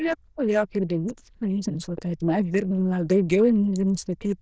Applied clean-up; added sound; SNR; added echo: neural diffusion model UNIVERSE++.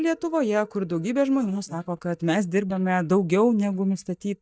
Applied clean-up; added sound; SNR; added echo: neural mask model DeepFilterNet 3.